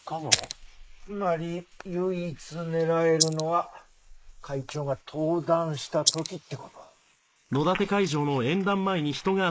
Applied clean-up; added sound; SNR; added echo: neural mask model Resemble Enhance denoiser.